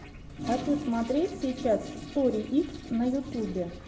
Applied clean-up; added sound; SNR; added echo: none; Toilet flush; 10 dB; none.